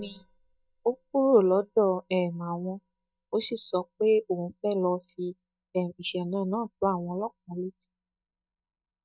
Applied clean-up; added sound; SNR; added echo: neural mask model DeepFilterNet 3.